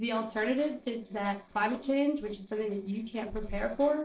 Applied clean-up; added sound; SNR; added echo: neural separator model SepFormer DNS4.